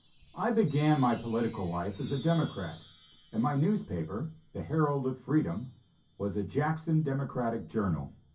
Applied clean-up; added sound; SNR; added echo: none; Chime; 16 dB; reverberation time 0.3 s.